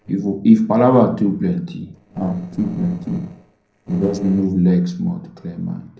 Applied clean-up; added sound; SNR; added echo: neural separator model SepFormer DNS4.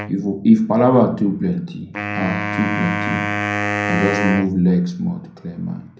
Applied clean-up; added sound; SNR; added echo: none; Wind instrument, woodwind instrument; 6 dB; reverberation time 0.5 s.